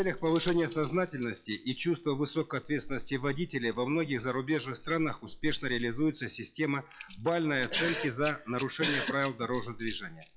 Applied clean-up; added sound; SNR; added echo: classical method log-MMSE.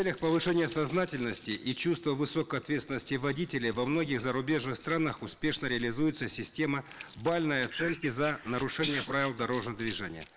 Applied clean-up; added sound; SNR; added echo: neural mask model Resemble Enhance denoiser.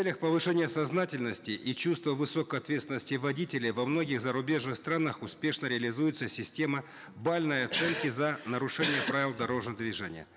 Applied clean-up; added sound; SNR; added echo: none; none; none; none.